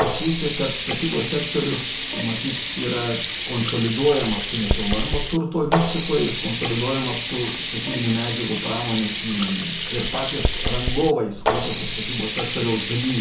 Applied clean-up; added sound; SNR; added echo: none; Sink (filling or washing); 1 dB; reverberation time 0.6 s.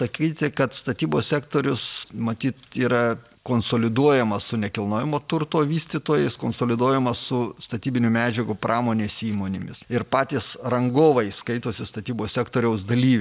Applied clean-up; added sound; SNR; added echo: none; none; none; none.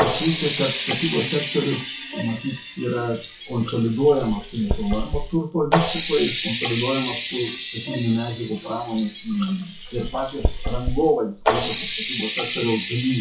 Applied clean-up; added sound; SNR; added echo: classical method WPE with log-MMSE.